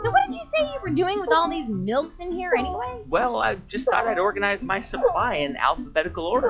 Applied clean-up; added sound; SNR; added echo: classical method log-MMSE.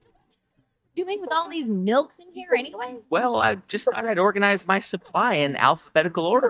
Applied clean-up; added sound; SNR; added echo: neural mask model DeepFilterNet 3.